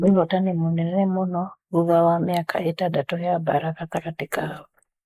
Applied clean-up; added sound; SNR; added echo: neural mask model Resemble Enhance denoiser.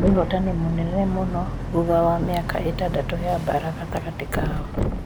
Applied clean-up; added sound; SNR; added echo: none; Boat, Water vehicle + Thump, thud; 3 dB; none.